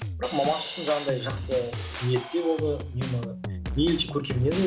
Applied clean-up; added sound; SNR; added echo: none; Drum kit; 6 dB; none.